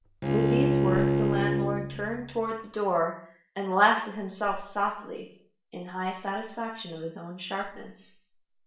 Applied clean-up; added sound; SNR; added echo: none; Bowed string instrument; -4 dB; reverberation time 0.6 s.